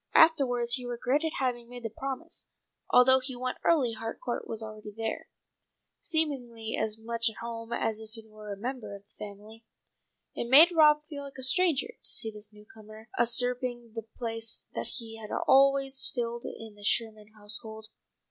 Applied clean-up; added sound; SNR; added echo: none; none; none; none.